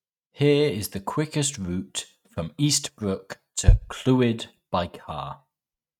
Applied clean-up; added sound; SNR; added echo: neural mask model RNNoise.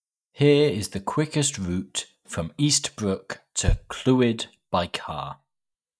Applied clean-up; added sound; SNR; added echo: neural mask model DeepFilterNet 3.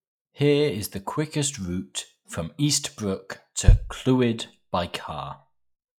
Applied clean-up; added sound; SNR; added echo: classical method log-MMSE.